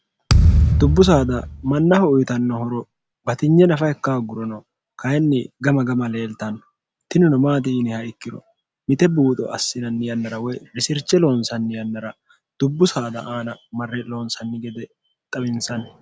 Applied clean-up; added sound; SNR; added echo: none; Thump, thud; -1 dB; none.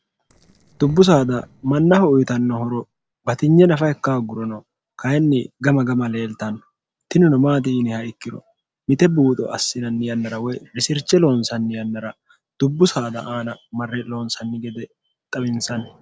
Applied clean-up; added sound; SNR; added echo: neural separator model SepFormer DNS4.